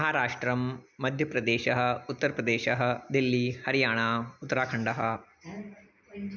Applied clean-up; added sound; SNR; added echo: none; none; none; none.